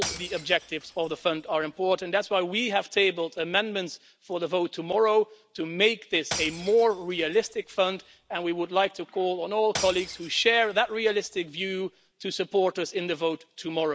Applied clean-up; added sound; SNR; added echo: none; Shatter / Crushing; 14 dB; none.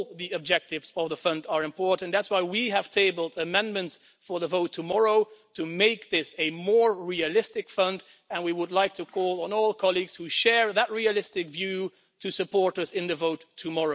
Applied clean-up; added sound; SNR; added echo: none; none; none; none.